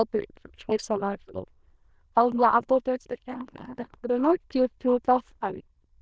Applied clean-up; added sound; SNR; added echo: neural diffusion model UNIVERSE++.